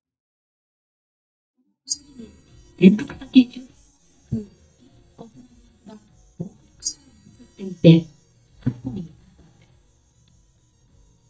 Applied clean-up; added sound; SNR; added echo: neural mask model DeepFilterNet 3.